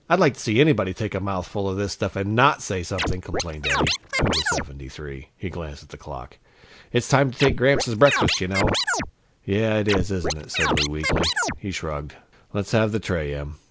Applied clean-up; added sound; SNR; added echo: none; Scratching (performance technique); 0 dB; none.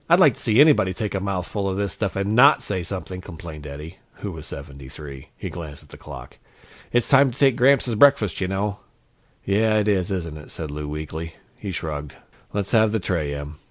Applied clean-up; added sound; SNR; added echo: none; none; none; none.